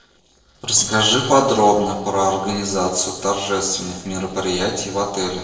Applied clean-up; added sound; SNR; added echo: neural separator model SepFormer DNS4.